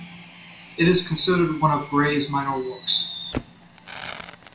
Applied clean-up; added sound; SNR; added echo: none; Fireworks; 10 dB; reverberation time 0.3 s.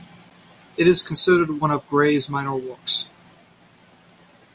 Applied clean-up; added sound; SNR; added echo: none; none; none; none.